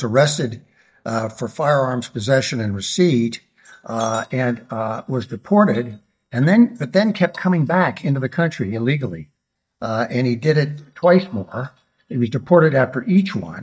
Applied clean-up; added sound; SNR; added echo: neural mask model DeepFilterNet 3.